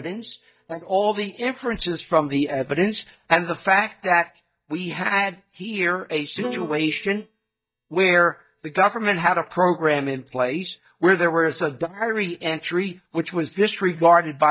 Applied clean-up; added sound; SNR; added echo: neural mask model DeepFilterNet 3.